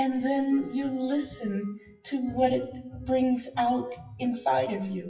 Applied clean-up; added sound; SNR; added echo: classical method WPE with log-MMSE.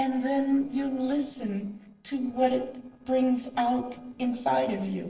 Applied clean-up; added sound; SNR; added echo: neural separator model SepFormer DNS4.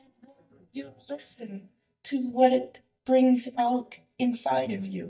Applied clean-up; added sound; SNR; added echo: neural mask model DeepFilterNet 3.